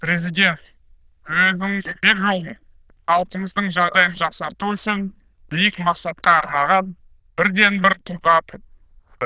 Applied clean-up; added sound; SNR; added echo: neural diffusion model UNIVERSE++.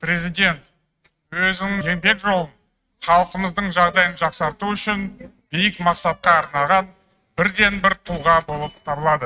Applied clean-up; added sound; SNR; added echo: neural mask model RNNoise.